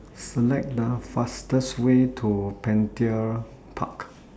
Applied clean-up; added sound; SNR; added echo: none; none; none; none.